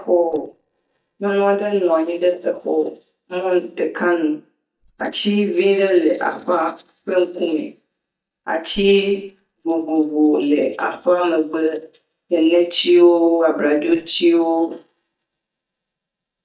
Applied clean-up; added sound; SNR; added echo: neural mask model DeepFilterNet 3.